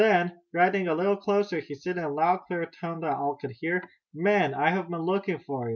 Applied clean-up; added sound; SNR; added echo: none; none; none; none.